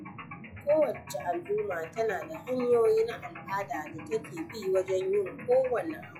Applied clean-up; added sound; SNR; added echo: classical method log-MMSE.